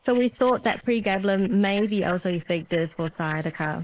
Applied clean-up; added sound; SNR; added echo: neural mask model Resemble Enhance denoiser.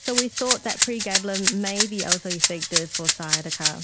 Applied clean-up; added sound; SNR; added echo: none; Rattle (instrument); -5 dB; none.